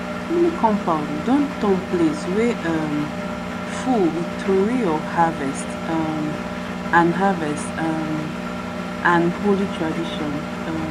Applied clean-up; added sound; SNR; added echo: none; Engine; 5 dB; none.